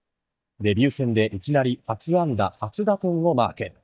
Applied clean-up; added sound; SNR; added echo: neural mask model DeepFilterNet 3.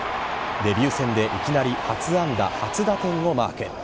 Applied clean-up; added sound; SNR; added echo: none; Cricket; 18 dB; none.